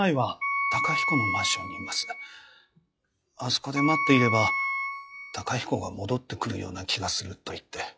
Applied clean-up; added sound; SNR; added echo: classical method log-MMSE.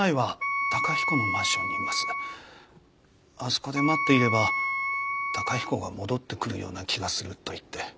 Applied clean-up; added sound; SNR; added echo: none; Wind instrument, woodwind instrument; -1 dB; none.